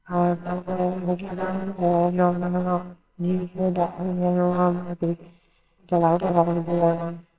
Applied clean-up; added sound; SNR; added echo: neural separator model SepFormer WHAMR!.